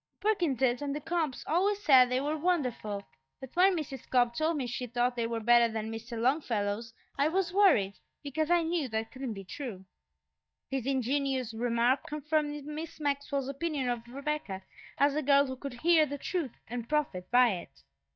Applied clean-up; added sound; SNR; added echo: neural mask model DeepFilterNet 3.